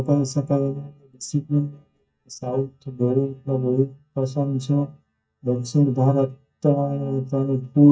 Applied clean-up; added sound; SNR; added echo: neural mask model DeepFilterNet 3.